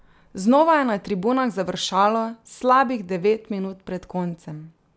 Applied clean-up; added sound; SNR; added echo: none; none; none; none.